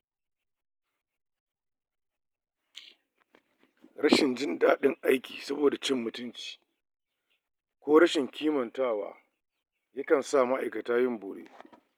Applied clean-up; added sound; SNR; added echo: none; none; none; none.